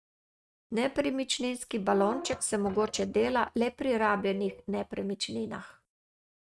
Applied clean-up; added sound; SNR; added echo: neural mask model RNNoise.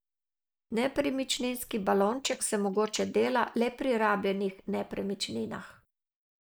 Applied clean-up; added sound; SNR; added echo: neural mask model Resemble Enhance denoiser.